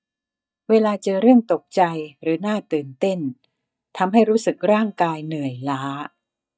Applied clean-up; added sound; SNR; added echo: neural mask model DeepFilterNet 3.